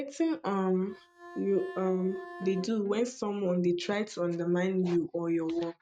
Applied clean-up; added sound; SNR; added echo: neural mask model RNNoise.